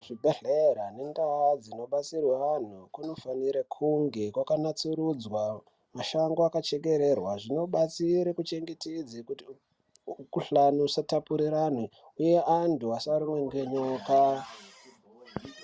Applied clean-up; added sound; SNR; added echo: none; none; none; none.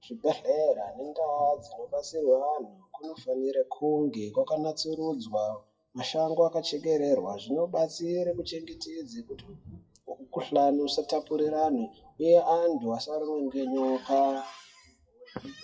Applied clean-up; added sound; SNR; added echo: classical method WPE with log-MMSE.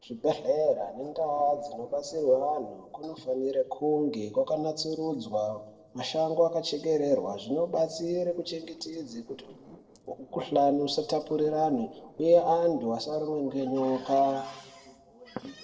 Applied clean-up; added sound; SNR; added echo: neural separator model SepFormer DNS4.